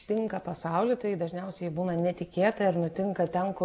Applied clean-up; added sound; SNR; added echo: none; none; none; none.